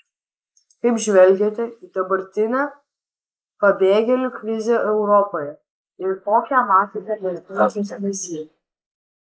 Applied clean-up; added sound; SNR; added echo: neural mask model Resemble Enhance denoiser.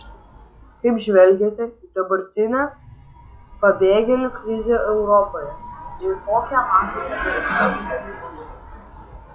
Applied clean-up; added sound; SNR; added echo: classical method log-MMSE.